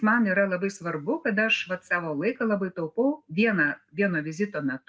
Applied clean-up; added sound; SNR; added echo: none; none; none; none.